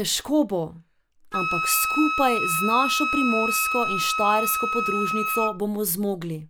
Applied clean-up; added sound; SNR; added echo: none; Wind instrument, woodwind instrument; 1 dB; none.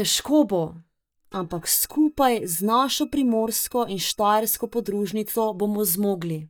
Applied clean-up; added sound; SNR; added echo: neural mask model DeepFilterNet 3.